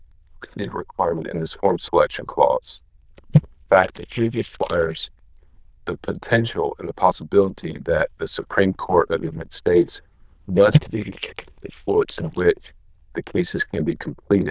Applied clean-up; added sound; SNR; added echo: neural diffusion model UNIVERSE++.